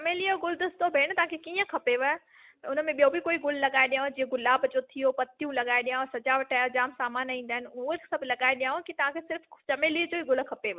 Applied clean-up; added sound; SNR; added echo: none; none; none; none.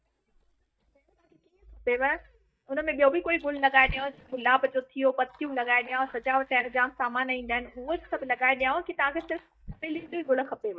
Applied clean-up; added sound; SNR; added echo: neural mask model DeepFilterNet 3.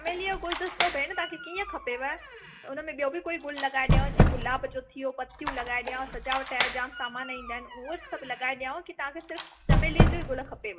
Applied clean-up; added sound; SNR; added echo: none; Squeak; -4 dB; reverberation time 0.4 s.